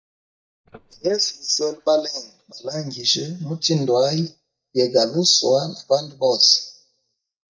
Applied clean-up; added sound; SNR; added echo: neural mask model DeepFilterNet 3.